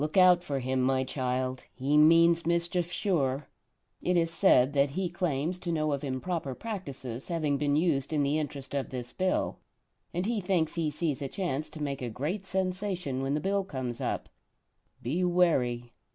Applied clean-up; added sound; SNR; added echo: none; none; none; none.